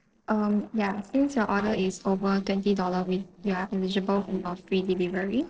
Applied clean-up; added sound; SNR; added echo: neural separator model SepFormer DNS4.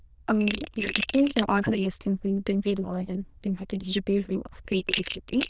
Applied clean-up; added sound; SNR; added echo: neural diffusion model UNIVERSE++.